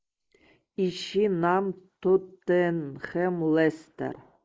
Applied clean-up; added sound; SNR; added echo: neural mask model Resemble Enhance denoiser.